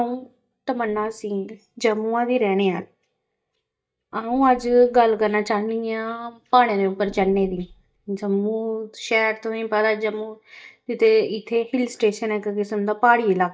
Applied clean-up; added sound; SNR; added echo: neural mask model DeepFilterNet 3.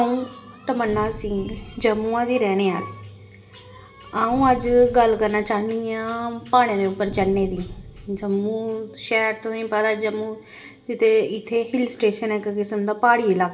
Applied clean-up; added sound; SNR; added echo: none; Boom; 15 dB; reverberation time 0.9 s.